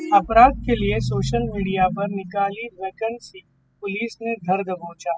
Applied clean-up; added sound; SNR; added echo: classical method spectral subtraction.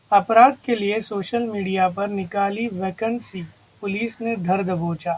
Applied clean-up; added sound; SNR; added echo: none; none; none; none.